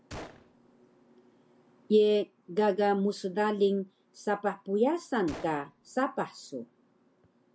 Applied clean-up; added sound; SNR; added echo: none; Gunshot, gunfire; 19 dB; none.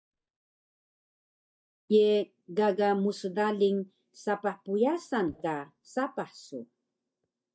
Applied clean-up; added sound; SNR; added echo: neural mask model DeepFilterNet 3.